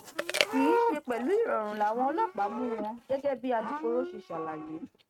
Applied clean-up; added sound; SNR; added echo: neural mask model RNNoise.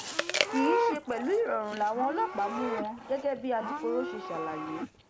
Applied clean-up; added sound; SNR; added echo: none; Chewing, mastication + Livestock, farm animals, working animals; 2 dB; none.